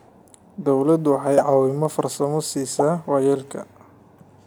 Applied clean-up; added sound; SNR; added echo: none; Explosion; 13 dB; none.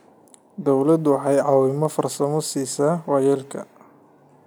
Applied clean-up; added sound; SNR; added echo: none; none; none; none.